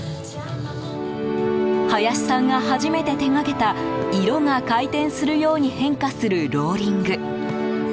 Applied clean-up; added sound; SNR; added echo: none; none; none; none.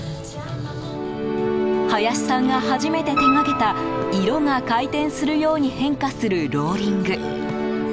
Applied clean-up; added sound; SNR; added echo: none; Burping, eructation + Piano; 10 dB; none.